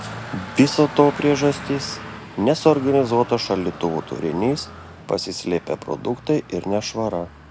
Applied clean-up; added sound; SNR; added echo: none; Traffic noise, roadway noise; 15 dB; none.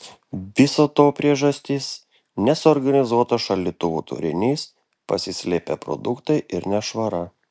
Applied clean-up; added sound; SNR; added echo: none; none; none; none.